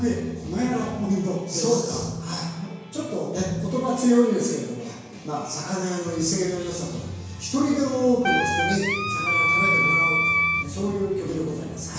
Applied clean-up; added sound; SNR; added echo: none; Wind instrument, woodwind instrument; -3 dB; reverberation time 1.0 s.